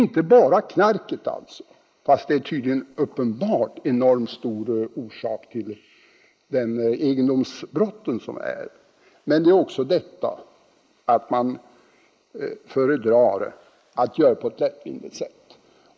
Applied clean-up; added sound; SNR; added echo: neural mask model Resemble Enhance denoiser.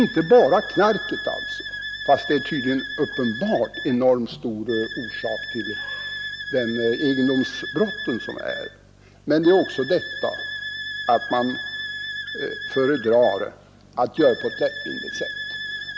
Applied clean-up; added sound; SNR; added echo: none; Wind instrument, woodwind instrument; 9 dB; none.